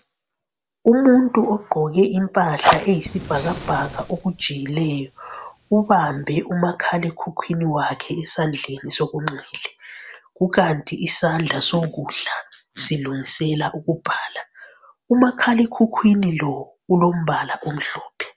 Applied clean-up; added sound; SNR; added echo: none; Fire; 6 dB; none.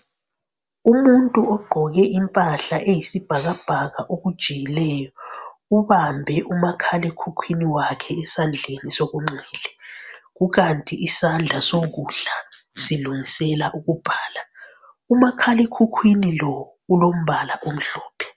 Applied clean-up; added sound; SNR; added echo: none; none; none; none.